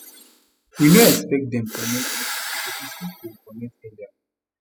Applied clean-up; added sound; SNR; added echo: classical method spectral subtraction.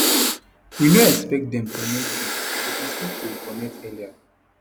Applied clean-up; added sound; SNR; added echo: none; Breathing; 2 dB; none.